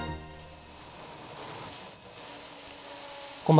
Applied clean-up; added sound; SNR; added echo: none; Drill; 13 dB; none.